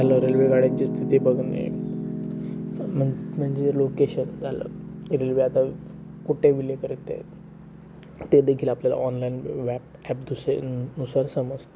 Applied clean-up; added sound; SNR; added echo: none; Piano; 8 dB; none.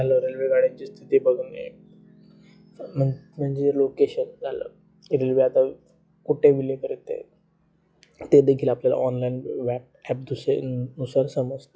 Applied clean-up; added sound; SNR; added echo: classical method log-MMSE.